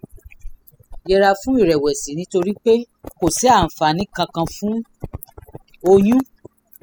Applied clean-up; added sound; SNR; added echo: classical method spectral subtraction.